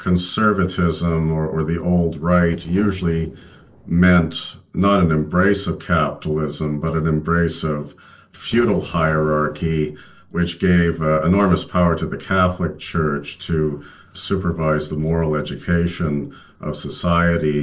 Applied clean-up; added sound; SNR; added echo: neural separator model SepFormer DNS4.